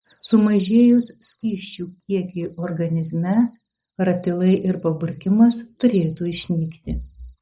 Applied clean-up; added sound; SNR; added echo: neural mask model DeepFilterNet 3.